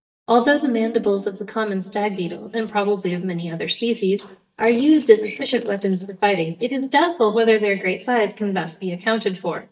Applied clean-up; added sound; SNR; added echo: neural mask model DeepFilterNet 3.